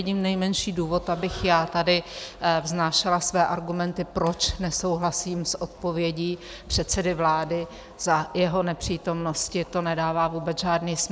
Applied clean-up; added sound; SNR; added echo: none; none; none; none.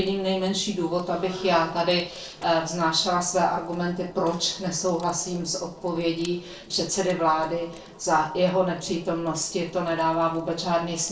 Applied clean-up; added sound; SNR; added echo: neural separator model SepFormer DNS4.